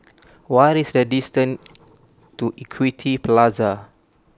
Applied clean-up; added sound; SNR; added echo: none; none; none; none.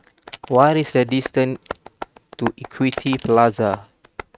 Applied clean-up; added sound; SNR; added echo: neural mask model RNNoise.